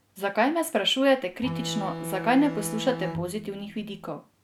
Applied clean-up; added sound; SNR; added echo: none; Bowed string instrument; 8 dB; none.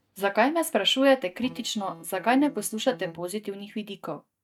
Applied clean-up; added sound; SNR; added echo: neural mask model DeepFilterNet 3.